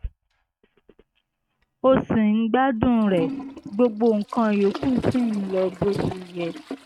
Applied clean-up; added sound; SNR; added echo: neural mask model RNNoise.